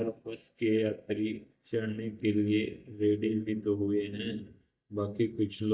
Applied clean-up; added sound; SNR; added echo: neural mask model DeepFilterNet 3.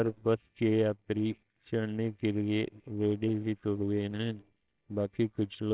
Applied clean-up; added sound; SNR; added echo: neural separator model SepFormer WHAMR!.